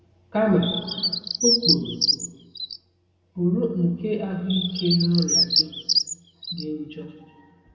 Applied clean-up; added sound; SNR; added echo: none; Bird; 1 dB; reverberation time 1.6 s.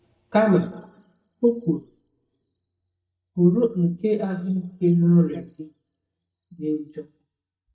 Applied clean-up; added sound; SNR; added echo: neural mask model DeepFilterNet 3.